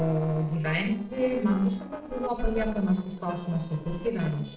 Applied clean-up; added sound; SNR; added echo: neural separator model SepFormer DNS4.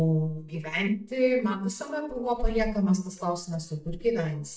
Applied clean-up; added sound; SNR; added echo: neural mask model DeepFilterNet 3.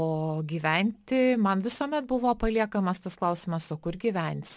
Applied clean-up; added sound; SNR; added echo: none; none; none; none.